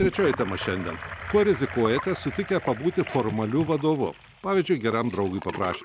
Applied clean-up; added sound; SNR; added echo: none; Sink (filling or washing) / Gurgling; 11 dB; none.